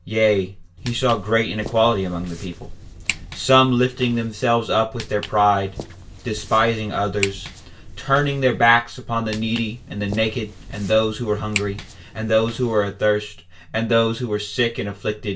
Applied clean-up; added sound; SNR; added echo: none; Walk, footsteps; 14 dB; reverberation time 0.2 s.